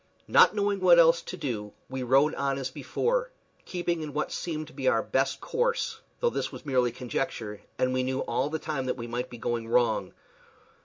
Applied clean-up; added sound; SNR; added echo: none; none; none; none.